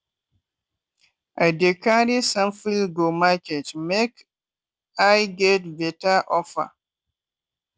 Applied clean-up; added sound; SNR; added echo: none; none; none; none.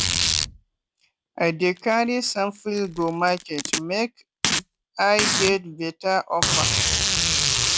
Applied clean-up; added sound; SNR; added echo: none; Packing tape, duct tape; 0 dB; none.